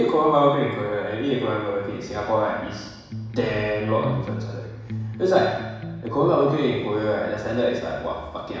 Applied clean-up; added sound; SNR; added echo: none; Electric guitar; 9 dB; reverberation time 1.1 s.